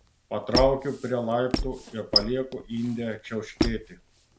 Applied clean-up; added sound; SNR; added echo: none; Squeak; 3 dB; none.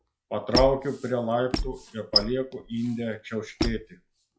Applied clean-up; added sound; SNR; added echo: classical method log-MMSE.